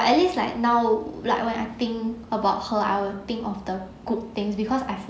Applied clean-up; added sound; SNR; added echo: none; none; none; none.